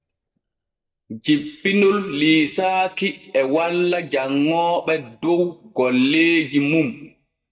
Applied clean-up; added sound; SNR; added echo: neural mask model DeepFilterNet 3.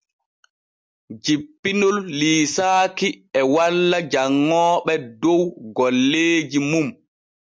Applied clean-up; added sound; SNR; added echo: none; none; none; none.